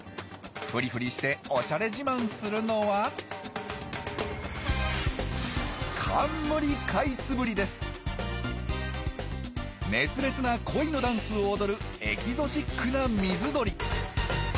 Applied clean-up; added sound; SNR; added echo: none; none; none; none.